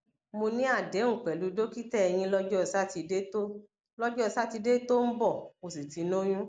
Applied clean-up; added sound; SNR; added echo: none; none; none; none.